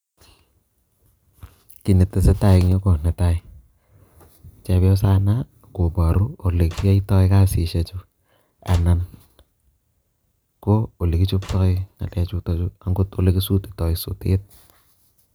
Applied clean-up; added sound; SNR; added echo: none; Slam; 16 dB; none.